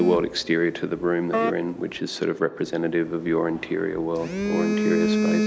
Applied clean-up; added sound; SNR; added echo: none; Wind instrument, woodwind instrument + Telephone; 3 dB; none.